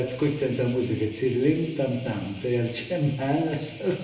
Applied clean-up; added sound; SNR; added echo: none; Cricket; 6 dB; reverberation time 0.9 s.